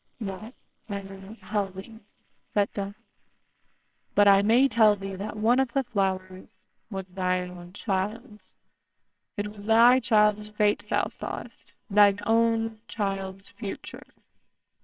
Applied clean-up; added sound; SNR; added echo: neural separator model SepFormer WHAMR!.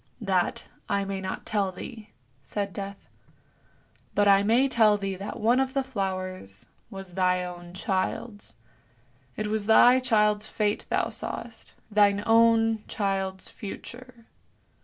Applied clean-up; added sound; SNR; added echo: none; none; none; none.